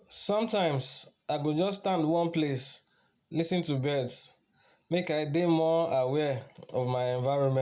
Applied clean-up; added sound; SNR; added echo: none; none; none; none.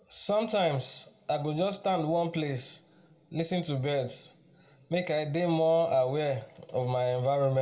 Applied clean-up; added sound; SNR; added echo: none; none; none; reverberation time 1.5 s.